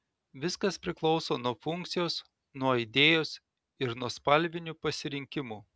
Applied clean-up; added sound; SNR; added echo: none; none; none; none.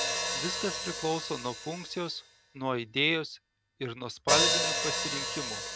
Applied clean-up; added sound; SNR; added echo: none; Hi-hat; -1 dB; none.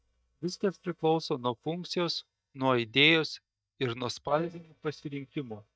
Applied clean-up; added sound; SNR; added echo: neural mask model DeepFilterNet 3.